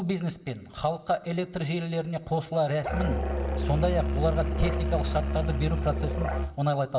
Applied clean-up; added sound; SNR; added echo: none; Musical instrument; -1 dB; reverberation time 0.5 s.